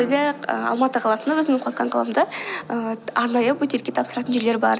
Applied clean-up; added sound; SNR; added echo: none; none; none; none.